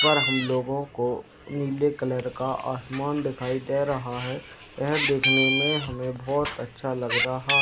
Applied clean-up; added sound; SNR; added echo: none; Meow; 2 dB; none.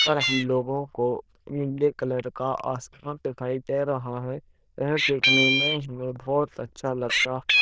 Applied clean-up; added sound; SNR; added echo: neural diffusion model UNIVERSE++.